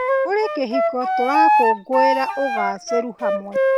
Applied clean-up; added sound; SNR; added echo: none; Wind instrument, woodwind instrument; -4 dB; none.